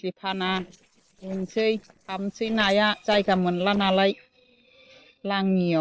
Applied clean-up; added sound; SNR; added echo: neural separator model SepFormer DNS4.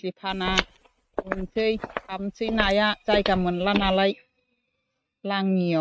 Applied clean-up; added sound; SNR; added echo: neural mask model RNNoise.